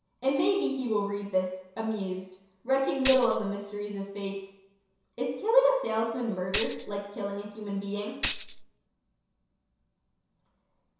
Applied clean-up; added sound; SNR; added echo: none; Tambourine; 5 dB; reverberation time 0.7 s.